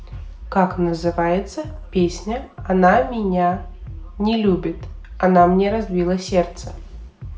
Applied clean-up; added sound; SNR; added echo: none; Bass drum; 14 dB; reverberation time 0.4 s.